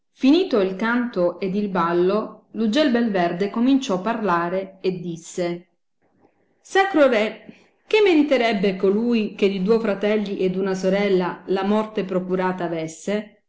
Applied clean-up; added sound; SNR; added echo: none; none; none; none.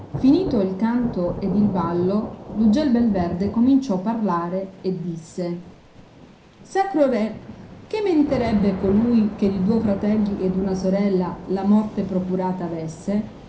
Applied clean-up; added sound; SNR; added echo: none; Thunder / Rain; 13 dB; reverberation time 0.3 s.